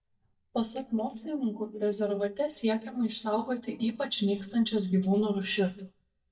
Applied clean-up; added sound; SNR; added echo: neural mask model DeepFilterNet 3.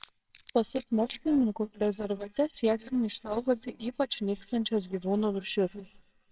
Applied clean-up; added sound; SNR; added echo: neural separator model SepFormer WHAMR!.